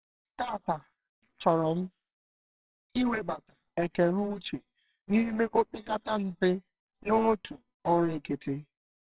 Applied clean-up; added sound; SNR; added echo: neural separator model SepFormer WHAMR!.